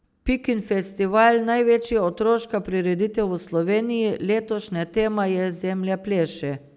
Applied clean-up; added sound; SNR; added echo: none; none; none; none.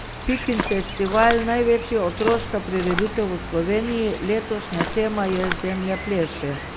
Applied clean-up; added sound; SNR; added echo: none; Walk, footsteps + Cricket; 7 dB; none.